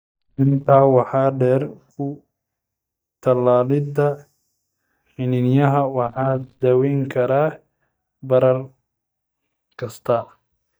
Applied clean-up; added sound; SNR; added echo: neural mask model DeepFilterNet 3.